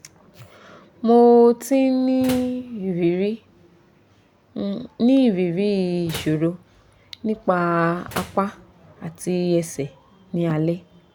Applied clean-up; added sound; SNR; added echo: none; Slam; 17 dB; none.